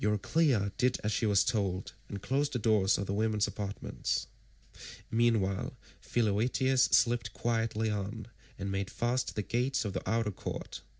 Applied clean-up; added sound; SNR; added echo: none; none; none; none.